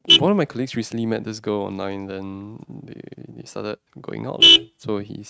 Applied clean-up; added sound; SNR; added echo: neural mask model RNNoise.